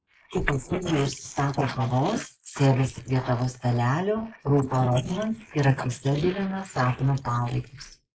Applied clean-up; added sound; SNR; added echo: neural mask model Resemble Enhance denoiser.